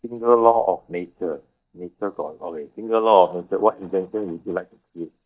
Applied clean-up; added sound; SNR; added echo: neural mask model DeepFilterNet 3.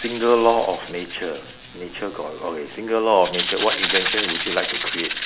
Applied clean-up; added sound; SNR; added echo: none; Rattle (instrument); 5 dB; none.